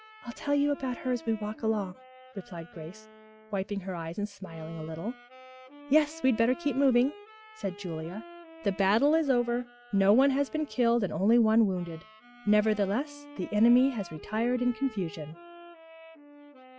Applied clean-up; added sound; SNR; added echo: classical method log-MMSE.